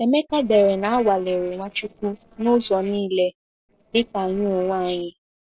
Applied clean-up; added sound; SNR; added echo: neural separator model SepFormer DNS4.